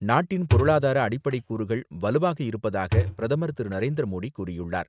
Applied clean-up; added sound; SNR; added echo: neural mask model RNNoise.